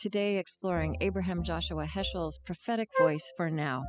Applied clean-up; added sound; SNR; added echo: classical method spectral subtraction.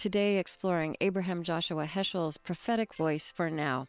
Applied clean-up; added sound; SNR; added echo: neural separator model SepFormer WHAM!.